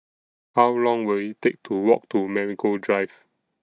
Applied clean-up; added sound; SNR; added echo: neural mask model DeepFilterNet 3.